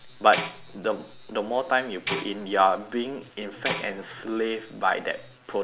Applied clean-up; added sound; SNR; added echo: none; Tambourine; 10 dB; none.